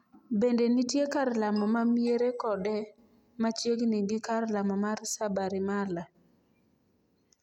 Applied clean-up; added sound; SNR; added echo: none; none; none; none.